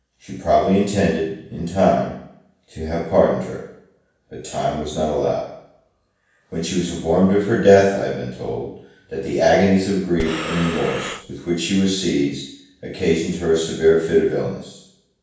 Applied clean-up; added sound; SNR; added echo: none; Breathing; 9 dB; reverberation time 0.7 s.